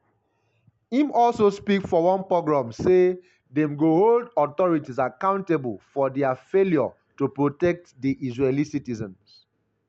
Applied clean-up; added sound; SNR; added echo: none; none; none; none.